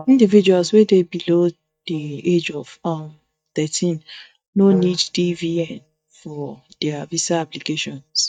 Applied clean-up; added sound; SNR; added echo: neural mask model DeepFilterNet 3.